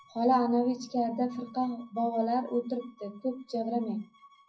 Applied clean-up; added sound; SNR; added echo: classical method WPE with log-MMSE.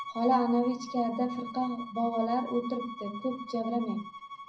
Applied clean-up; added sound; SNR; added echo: none; Bowed string instrument; 12 dB; reverberation time 0.2 s.